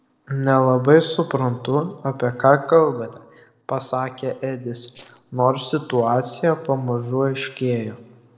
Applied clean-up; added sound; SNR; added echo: neural separator model SepFormer DNS4.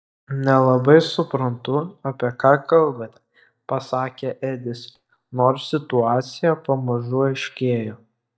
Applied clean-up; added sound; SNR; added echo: neural mask model DeepFilterNet 3.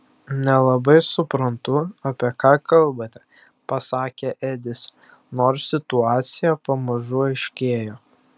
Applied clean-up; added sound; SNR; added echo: none; none; none; none.